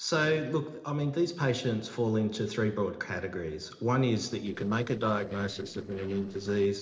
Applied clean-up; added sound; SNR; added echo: neural separator model SepFormer DNS4.